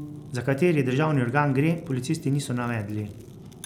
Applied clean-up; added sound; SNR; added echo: none; Fire + Piano; 18 dB; none.